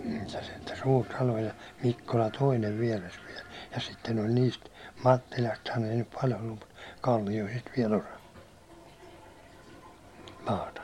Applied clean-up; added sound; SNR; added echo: none; Toilet flush; 17 dB; none.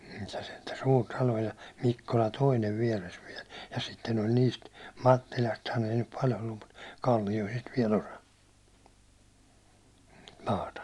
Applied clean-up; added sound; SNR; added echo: none; none; none; none.